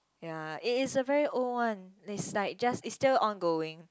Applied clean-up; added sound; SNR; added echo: none; none; none; none.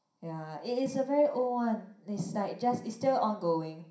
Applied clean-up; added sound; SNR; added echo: none; none; none; reverberation time 0.5 s.